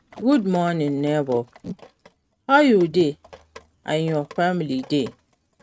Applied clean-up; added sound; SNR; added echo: neural mask model RNNoise.